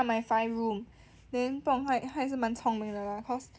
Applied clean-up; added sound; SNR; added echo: none; none; none; none.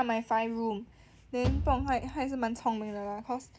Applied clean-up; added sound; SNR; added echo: none; Bass drum / Thump, thud; 3 dB; none.